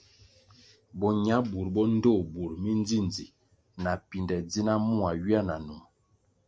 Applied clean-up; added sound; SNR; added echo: none; none; none; none.